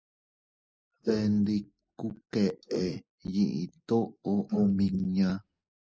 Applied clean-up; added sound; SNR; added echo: neural mask model Resemble Enhance denoiser.